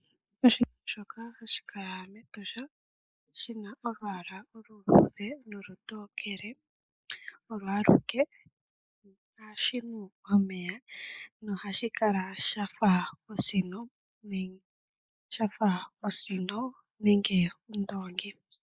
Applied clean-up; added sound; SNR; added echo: neural mask model Resemble Enhance denoiser.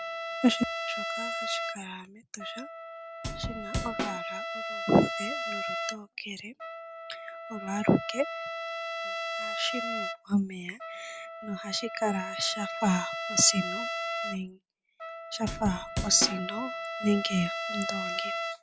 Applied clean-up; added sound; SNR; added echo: none; Trumpet + Drum / Drum kit; 4 dB; none.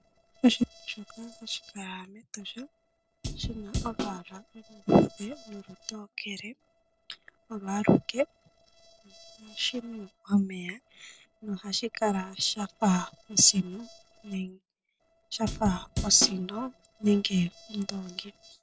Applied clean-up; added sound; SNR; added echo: neural separator model SepFormer DNS4.